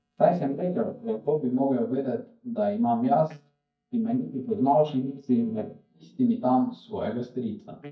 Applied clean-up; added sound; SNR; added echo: neural mask model DeepFilterNet 3.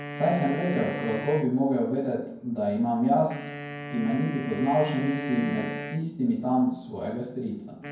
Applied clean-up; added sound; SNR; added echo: none; Wind instrument, woodwind instrument; 11 dB; reverberation time 0.9 s.